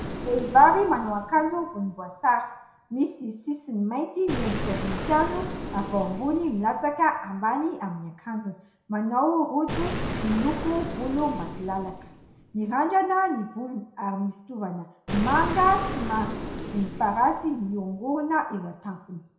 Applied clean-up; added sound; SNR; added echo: none; Explosion; 9 dB; reverberation time 0.6 s.